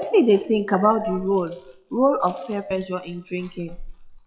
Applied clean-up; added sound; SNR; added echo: classical method WPE with log-MMSE.